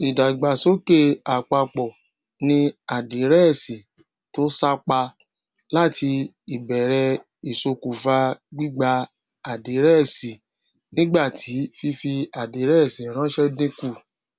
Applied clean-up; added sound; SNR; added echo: none; none; none; none.